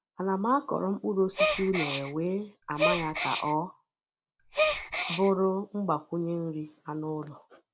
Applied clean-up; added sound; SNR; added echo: none; Gasp; 0 dB; none.